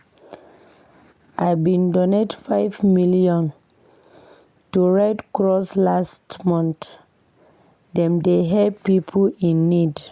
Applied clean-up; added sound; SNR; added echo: none; none; none; none.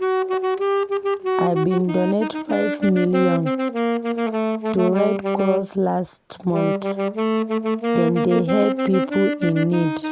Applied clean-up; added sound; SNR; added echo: none; Wind instrument, woodwind instrument; 0 dB; none.